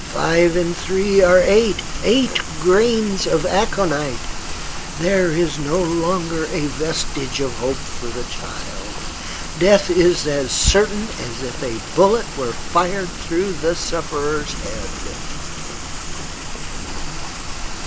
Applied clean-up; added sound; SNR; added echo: none; Rain; 6 dB; none.